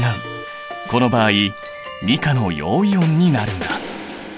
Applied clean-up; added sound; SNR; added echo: none; Trumpet; 17 dB; none.